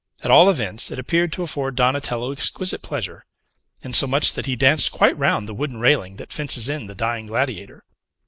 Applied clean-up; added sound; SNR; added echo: none; none; none; none.